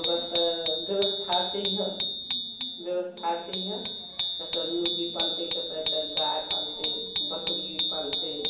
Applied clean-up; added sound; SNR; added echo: none; Bicycle bell; -3 dB; reverberation time 1.2 s.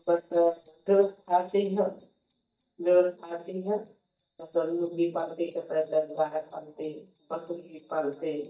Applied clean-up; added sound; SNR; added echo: neural mask model DeepFilterNet 3.